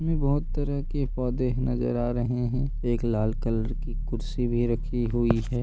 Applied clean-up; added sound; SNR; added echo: none; Growling; 2 dB; none.